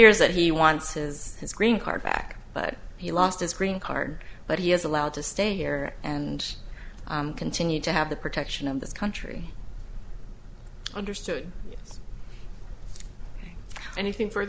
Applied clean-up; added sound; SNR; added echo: none; none; none; none.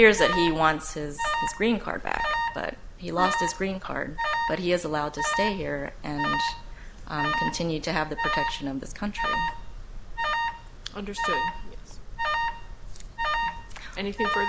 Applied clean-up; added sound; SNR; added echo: none; Alarm; 2 dB; none.